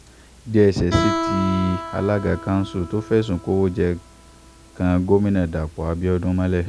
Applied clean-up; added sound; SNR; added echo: none; Guitar; 10 dB; none.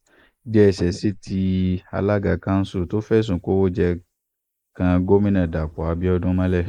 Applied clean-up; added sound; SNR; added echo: neural mask model Resemble Enhance denoiser.